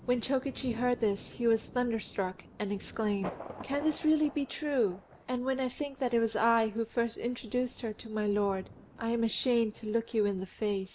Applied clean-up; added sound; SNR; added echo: none; Thunder; 18 dB; none.